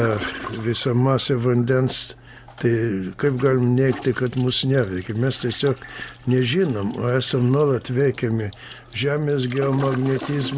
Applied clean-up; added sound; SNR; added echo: none; Toilet flush; 17 dB; none.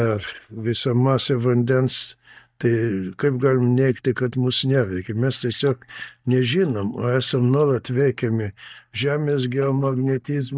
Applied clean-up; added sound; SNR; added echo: neural mask model DeepFilterNet 3.